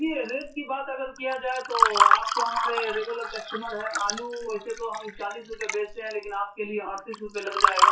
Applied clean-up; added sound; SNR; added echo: classical method WPE with log-MMSE.